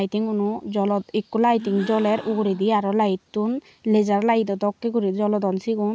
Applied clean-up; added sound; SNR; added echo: none; Gasp; 20 dB; none.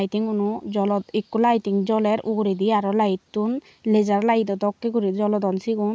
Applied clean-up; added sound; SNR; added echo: none; none; none; none.